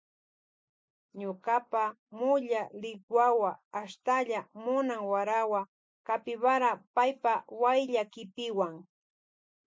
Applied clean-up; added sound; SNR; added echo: none; none; none; none.